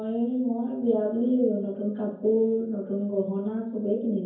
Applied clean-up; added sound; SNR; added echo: none; none; none; reverberation time 0.9 s.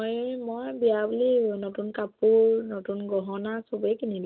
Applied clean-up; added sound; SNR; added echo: none; none; none; none.